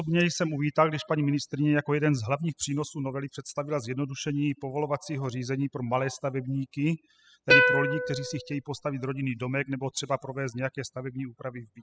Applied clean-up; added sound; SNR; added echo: classical method spectral subtraction.